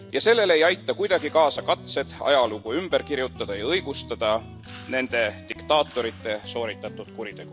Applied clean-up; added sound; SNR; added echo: none; Guitar; 17 dB; none.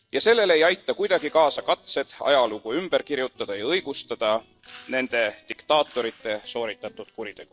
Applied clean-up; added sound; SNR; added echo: neural separator model SepFormer DNS4.